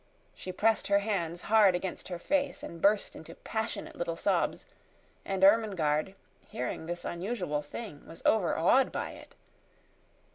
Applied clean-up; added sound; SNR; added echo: none; none; none; none.